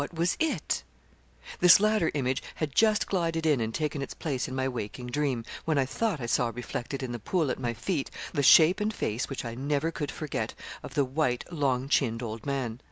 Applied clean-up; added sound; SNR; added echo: none; Whoosh, swoosh, swish; 18 dB; none.